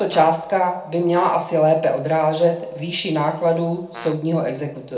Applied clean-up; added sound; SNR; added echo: none; Brass instrument; 20 dB; reverberation time 0.4 s.